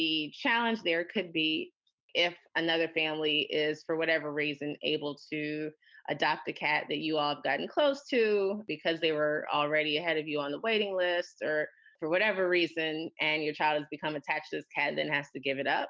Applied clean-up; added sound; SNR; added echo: none; none; none; none.